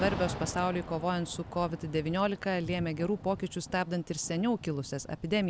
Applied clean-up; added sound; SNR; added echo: none; Thunder / Rain; 11 dB; none.